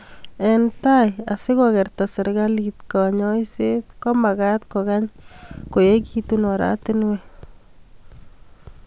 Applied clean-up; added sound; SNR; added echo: none; none; none; none.